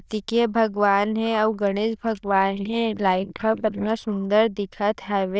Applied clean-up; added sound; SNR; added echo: neural diffusion model UNIVERSE++.